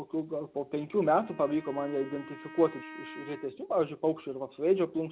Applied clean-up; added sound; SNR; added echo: none; Wind instrument, woodwind instrument; 17 dB; none.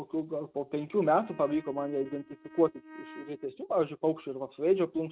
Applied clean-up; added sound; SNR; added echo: neural mask model RNNoise.